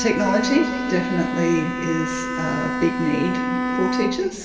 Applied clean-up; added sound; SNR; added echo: none; Bowed string instrument; 2 dB; reverberation time 2.5 s.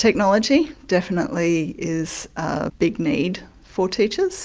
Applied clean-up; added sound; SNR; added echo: none; none; none; none.